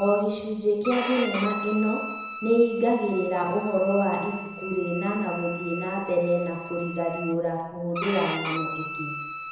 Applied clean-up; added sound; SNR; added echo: none; Bowed string instrument; 9 dB; reverberation time 1.0 s.